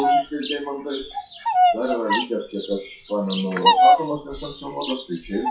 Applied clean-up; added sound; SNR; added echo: classical method WPE with log-MMSE.